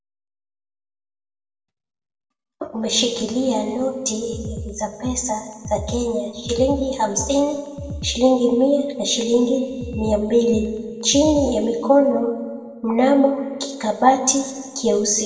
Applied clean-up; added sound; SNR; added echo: none; Drum kit; 12 dB; reverberation time 1.4 s.